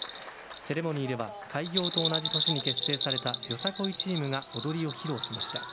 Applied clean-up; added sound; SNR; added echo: none; Bell; 0 dB; none.